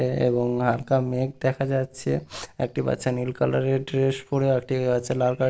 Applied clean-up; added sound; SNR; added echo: none; none; none; none.